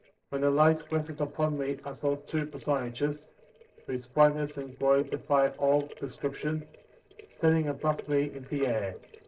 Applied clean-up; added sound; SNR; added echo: neural separator model SepFormer DNS4.